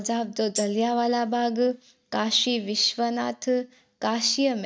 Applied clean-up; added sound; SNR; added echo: neural mask model RNNoise.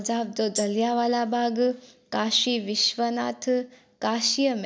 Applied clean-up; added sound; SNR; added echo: neural mask model Resemble Enhance denoiser.